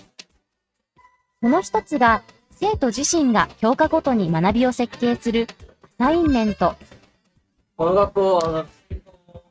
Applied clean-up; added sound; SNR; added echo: neural mask model RNNoise.